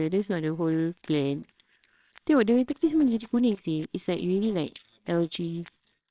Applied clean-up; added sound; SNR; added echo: neural separator model SepFormer WHAMR!.